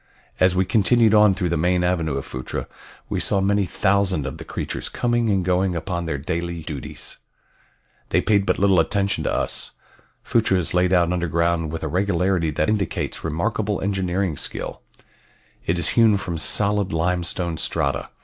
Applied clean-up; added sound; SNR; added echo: none; none; none; none.